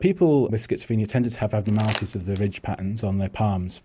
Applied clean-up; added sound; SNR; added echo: none; Crumpling, crinkling; 14 dB; none.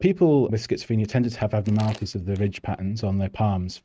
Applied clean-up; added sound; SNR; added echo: neural mask model RNNoise.